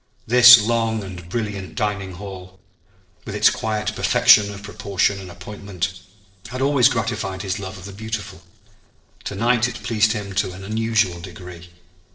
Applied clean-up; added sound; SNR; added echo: neural separator model SepFormer DNS4.